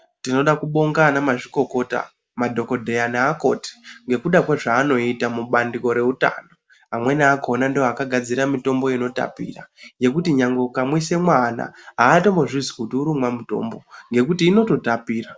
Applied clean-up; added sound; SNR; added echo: none; none; none; none.